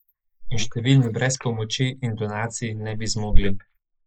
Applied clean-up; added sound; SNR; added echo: neural mask model Resemble Enhance denoiser.